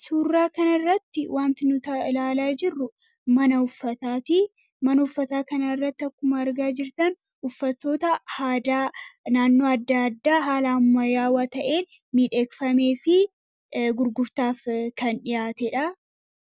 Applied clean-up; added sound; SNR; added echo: none; none; none; none.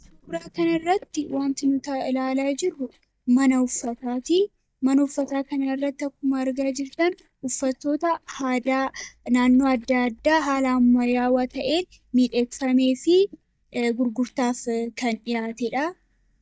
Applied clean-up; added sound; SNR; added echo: neural mask model DeepFilterNet 3.